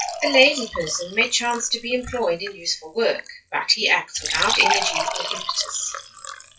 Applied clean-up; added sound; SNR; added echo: classical method WPE with log-MMSE.